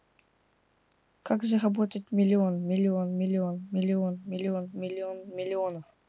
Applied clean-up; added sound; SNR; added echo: none; none; none; none.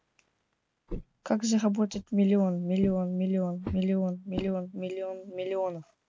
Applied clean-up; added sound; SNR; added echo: neural mask model RNNoise.